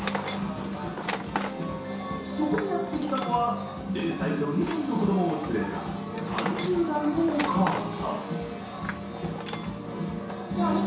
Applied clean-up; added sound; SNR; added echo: none; Tools; 11 dB; reverberation time 0.7 s.